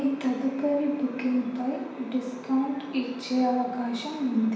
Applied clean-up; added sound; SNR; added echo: none; none; none; reverberation time 0.9 s.